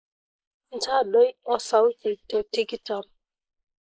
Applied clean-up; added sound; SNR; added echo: neural mask model Resemble Enhance denoiser.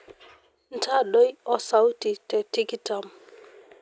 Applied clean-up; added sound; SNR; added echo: none; none; none; none.